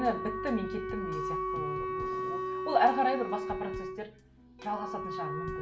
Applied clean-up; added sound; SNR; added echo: none; Wind instrument, woodwind instrument; 3 dB; reverberation time 0.4 s.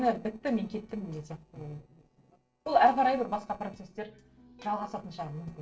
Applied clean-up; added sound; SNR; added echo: neural separator model SepFormer DNS4.